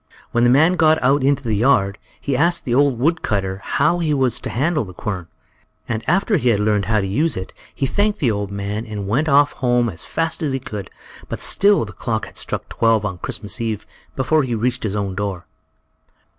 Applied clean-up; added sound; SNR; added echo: none; none; none; none.